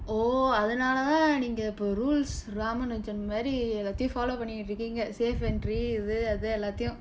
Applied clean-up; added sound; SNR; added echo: none; none; none; none.